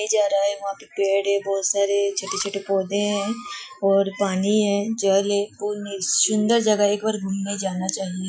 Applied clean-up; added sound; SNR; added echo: classical method Wiener filter.